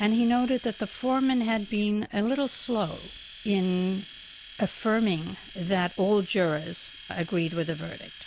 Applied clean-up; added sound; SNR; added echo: none; Domestic sounds, home sounds; 19 dB; none.